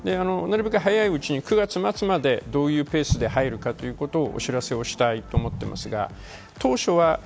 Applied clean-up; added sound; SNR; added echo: none; Explosion; 8 dB; none.